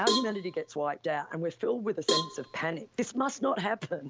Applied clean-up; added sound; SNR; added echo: none; Cowbell; 5 dB; none.